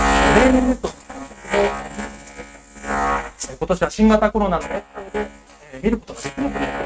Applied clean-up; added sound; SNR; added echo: neural mask model RNNoise.